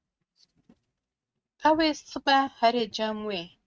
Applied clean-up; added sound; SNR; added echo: neural mask model RNNoise.